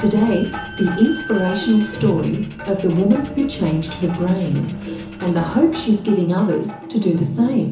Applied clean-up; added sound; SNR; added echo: none; Squeak / Slam; 17 dB; reverberation time 0.7 s.